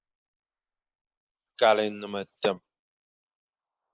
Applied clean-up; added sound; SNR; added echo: neural mask model Resemble Enhance denoiser.